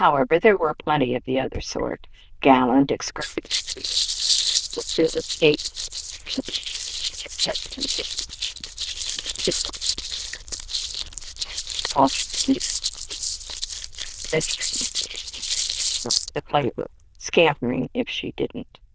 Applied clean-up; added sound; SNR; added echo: neural diffusion model UNIVERSE++.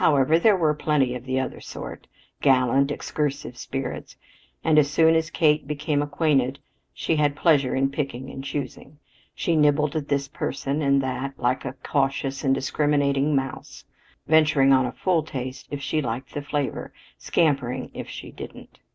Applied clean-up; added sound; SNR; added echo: none; none; none; none.